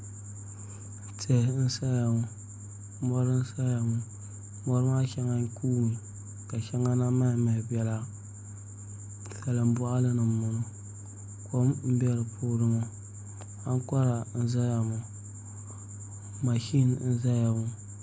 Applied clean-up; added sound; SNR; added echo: none; none; none; none.